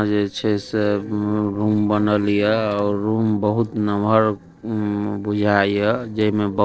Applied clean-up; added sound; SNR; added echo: neural separator model SepFormer DNS4.